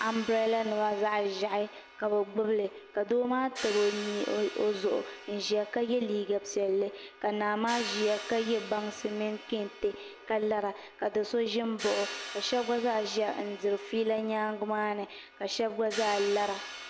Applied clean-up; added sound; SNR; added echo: none; Crash cymbal; 13 dB; none.